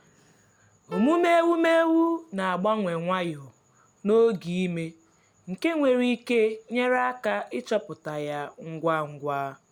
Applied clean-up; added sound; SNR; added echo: none; Piano; 15 dB; none.